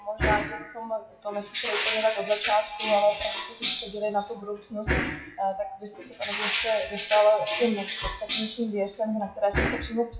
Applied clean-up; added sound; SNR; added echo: classical method WPE with log-MMSE.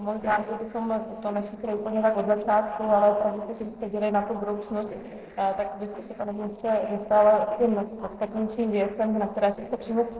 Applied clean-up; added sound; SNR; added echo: neural separator model SepFormer DNS4.